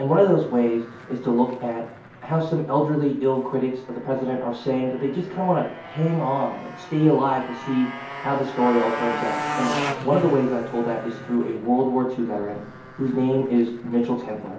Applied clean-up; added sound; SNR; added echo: none; Motorcycle; 12 dB; reverberation time 0.6 s.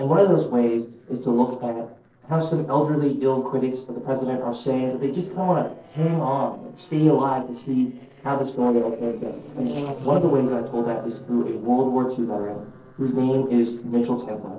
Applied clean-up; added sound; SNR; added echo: neural separator model SepFormer DNS4.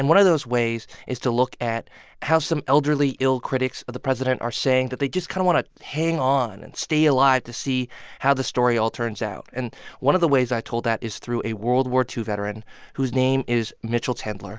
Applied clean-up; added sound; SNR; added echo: none; none; none; none.